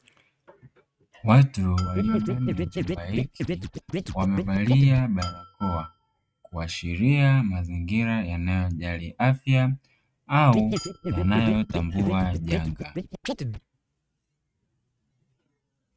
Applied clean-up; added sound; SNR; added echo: neural mask model RNNoise.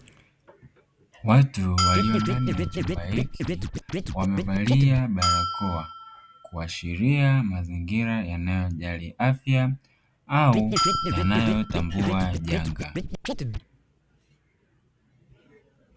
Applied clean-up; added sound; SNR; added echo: none; Bell + Scratching (performance technique); 3 dB; none.